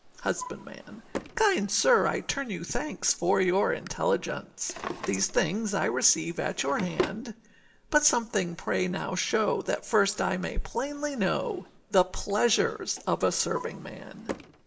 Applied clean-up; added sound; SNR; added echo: none; Drawer open or close; 15 dB; reverberation time 0.2 s.